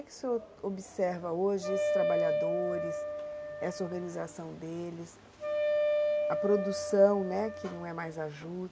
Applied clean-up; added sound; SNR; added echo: none; Wind instrument, woodwind instrument; 0 dB; none.